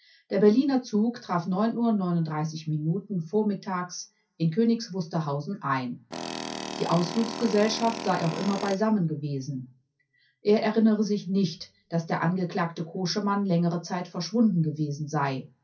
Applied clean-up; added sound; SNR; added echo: none; Tools; 8 dB; reverberation time 0.3 s.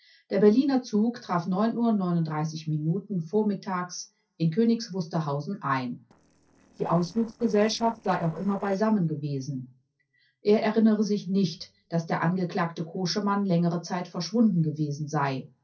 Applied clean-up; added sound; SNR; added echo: neural separator model SepFormer DNS4.